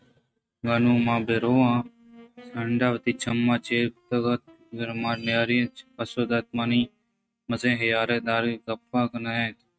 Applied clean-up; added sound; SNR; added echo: neural mask model RNNoise.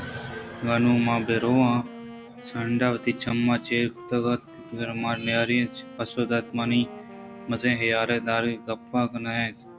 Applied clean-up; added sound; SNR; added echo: none; Wind instrument, woodwind instrument + Wind instrument, woodwind instrument; 17 dB; none.